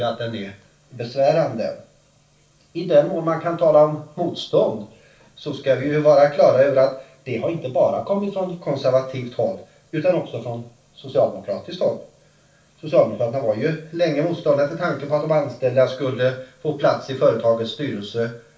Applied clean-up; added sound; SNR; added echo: none; none; none; reverberation time 0.3 s.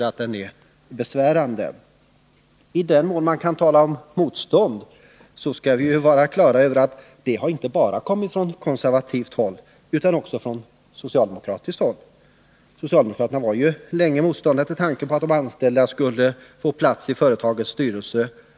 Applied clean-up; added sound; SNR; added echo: none; none; none; none.